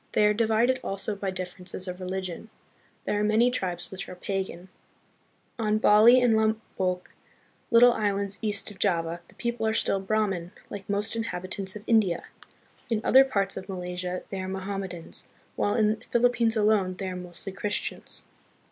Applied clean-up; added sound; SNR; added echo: none; none; none; none.